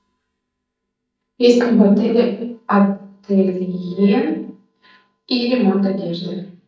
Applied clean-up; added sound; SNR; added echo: neural mask model DeepFilterNet 3.